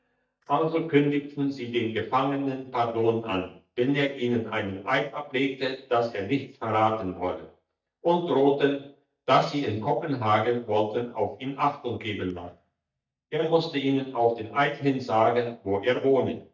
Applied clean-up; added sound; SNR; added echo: neural mask model DeepFilterNet 3.